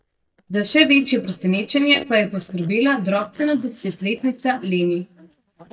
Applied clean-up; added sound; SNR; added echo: neural mask model DeepFilterNet 3.